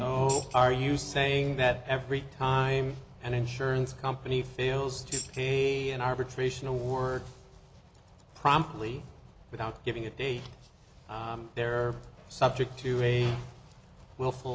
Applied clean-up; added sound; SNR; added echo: none; Tambourine; 11 dB; none.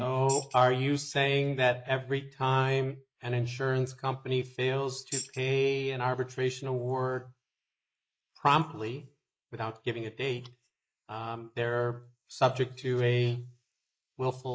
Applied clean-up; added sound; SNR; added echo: neural mask model Resemble Enhance denoiser.